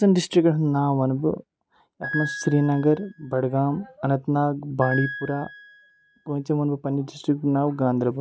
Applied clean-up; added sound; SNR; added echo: none; Piano; 12 dB; none.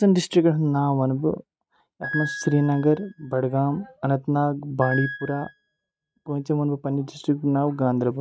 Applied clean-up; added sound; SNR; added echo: neural mask model RNNoise.